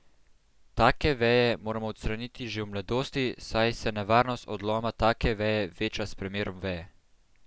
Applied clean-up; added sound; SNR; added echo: none; none; none; none.